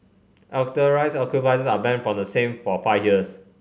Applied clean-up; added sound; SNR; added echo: none; none; none; none.